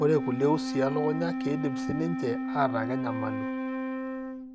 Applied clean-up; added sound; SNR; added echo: none; Wind instrument, woodwind instrument; 2 dB; none.